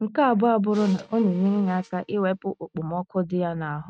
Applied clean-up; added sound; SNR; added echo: neural mask model RNNoise.